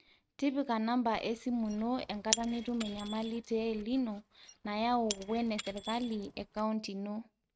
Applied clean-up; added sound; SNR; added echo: neural mask model RNNoise.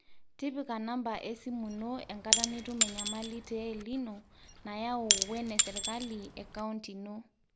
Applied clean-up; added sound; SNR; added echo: none; Shatter / Crushing; -4 dB; none.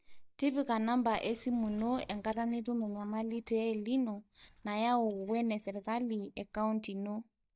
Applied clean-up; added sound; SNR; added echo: neural mask model DeepFilterNet 3.